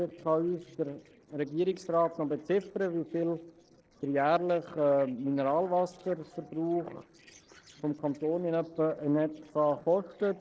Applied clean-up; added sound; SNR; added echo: neural separator model SepFormer DNS4.